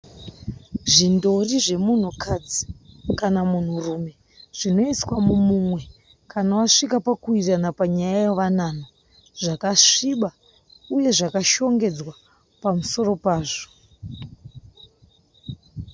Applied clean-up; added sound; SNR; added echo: none; none; none; none.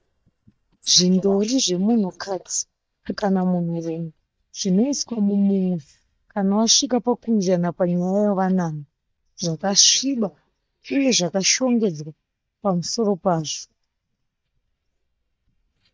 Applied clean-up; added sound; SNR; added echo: neural mask model DeepFilterNet 3.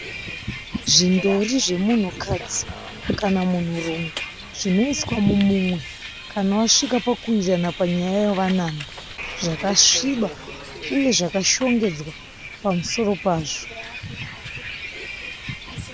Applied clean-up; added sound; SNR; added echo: none; Bus; 12 dB; none.